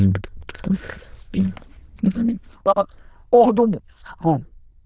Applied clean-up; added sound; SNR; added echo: neural diffusion model UNIVERSE++.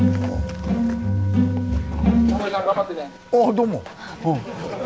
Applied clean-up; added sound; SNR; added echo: none; Musical instrument; 17 dB; none.